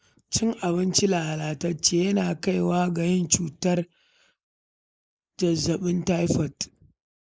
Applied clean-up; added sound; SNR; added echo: neural mask model Resemble Enhance denoiser.